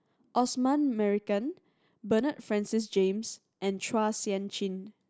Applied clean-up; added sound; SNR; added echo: none; none; none; none.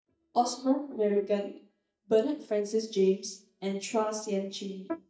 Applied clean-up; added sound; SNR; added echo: neural mask model DeepFilterNet 3.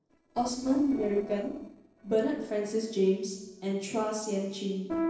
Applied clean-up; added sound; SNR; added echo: neural separator model SepFormer DNS4.